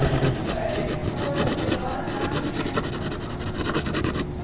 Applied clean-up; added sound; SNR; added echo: none; Writing; -4 dB; reverberation time 0.5 s.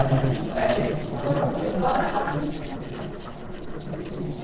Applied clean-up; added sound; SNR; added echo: neural separator model SepFormer DNS4.